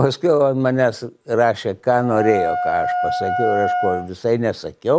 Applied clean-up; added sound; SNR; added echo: none; Wind instrument, woodwind instrument; 4 dB; none.